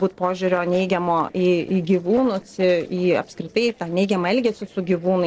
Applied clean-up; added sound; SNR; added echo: neural separator model SepFormer DNS4.